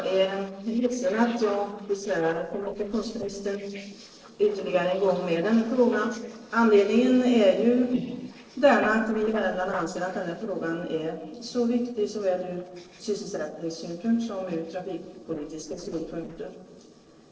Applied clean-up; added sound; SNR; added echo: neural separator model SepFormer DNS4.